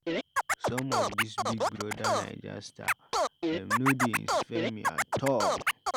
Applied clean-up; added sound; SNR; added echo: none; Scratching (performance technique); -5 dB; none.